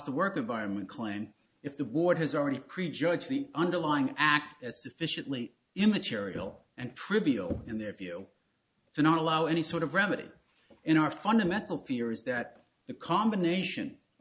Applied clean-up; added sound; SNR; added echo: none; none; none; none.